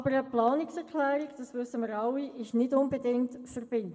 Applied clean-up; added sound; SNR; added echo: none; none; none; reverberation time 1.2 s.